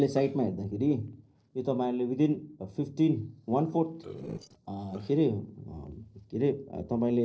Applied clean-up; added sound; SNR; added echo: neural separator model SepFormer DNS4.